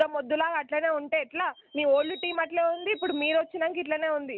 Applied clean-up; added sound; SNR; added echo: none; Bird vocalization, bird call, bird song; 18 dB; none.